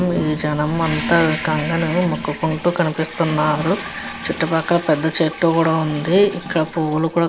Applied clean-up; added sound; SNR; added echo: none; Toilet flush; 10 dB; none.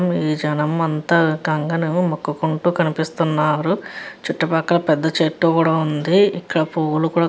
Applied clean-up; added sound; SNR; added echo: none; none; none; none.